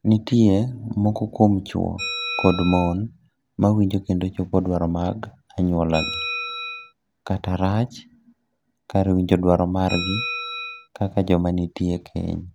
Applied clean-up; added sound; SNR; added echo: none; Bell; 13 dB; none.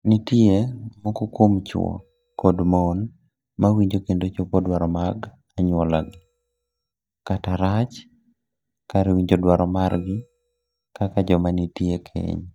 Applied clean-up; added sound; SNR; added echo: neural mask model DeepFilterNet 3.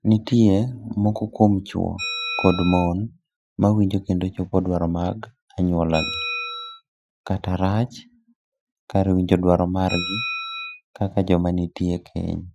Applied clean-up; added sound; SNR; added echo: classical method Wiener filter.